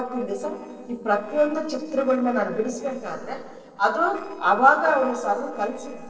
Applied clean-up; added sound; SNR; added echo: neural separator model SepFormer DNS4.